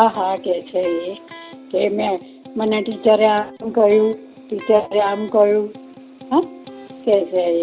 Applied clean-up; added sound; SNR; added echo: none; Electric guitar; 19 dB; none.